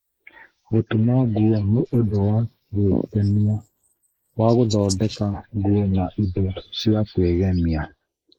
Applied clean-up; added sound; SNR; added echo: neural mask model Resemble Enhance denoiser.